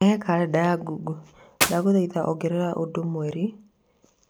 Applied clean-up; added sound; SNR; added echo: none; Clapping; 1 dB; none.